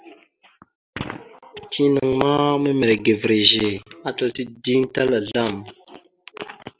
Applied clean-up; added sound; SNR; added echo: none; none; none; none.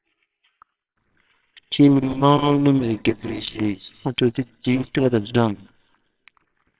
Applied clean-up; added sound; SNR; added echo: neural separator model SepFormer WHAMR!.